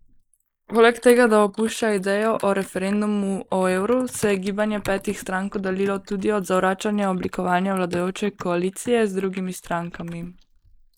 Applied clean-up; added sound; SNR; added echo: neural mask model Resemble Enhance denoiser.